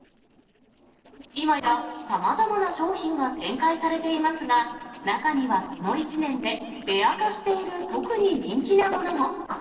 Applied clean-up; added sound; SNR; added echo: neural separator model SepFormer DNS4.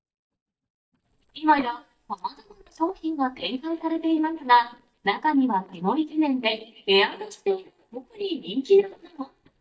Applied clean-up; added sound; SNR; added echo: neural mask model DeepFilterNet 3.